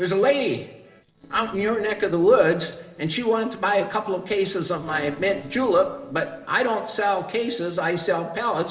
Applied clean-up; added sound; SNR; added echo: neural separator model SepFormer DNS4.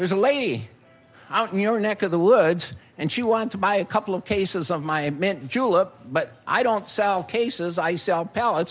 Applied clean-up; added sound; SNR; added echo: none; none; none; none.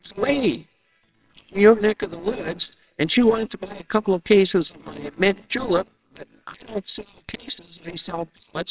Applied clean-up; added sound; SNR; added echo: neural separator model SepFormer WHAMR!.